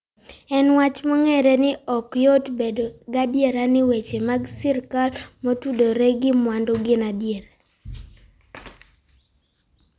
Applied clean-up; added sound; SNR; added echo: none; none; none; none.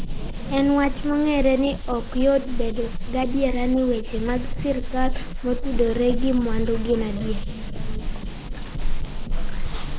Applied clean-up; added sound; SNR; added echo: neural mask model Resemble Enhance denoiser.